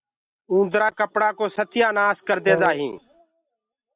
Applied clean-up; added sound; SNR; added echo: none; Wind instrument, woodwind instrument; 4 dB; none.